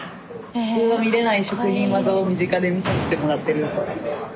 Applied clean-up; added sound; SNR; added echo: none; none; none; none.